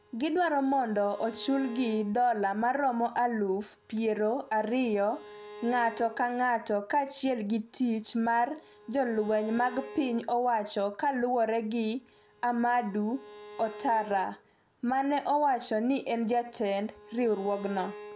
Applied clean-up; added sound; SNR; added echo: none; Bowed string instrument; 20 dB; none.